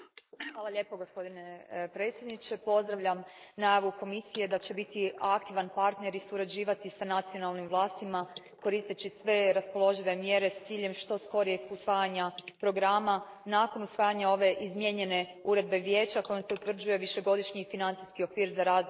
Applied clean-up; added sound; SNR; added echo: neural mask model Resemble Enhance denoiser.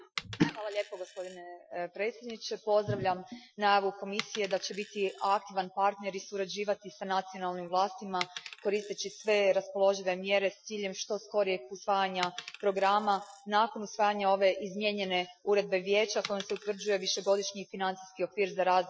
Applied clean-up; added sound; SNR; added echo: classical method Wiener filter.